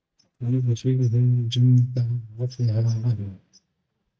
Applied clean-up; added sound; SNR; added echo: neural mask model DeepFilterNet 3.